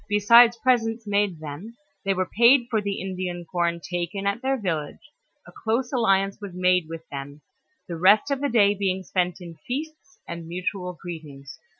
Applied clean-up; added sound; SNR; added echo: classical method Wiener filter.